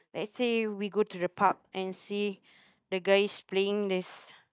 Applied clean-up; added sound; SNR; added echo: neural mask model DeepFilterNet 3.